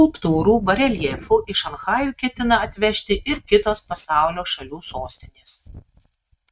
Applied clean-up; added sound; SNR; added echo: neural mask model RNNoise.